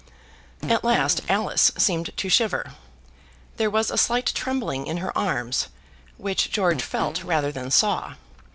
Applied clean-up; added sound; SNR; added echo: none; Fart; 11 dB; none.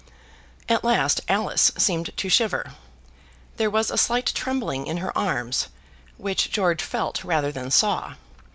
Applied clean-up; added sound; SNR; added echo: none; none; none; none.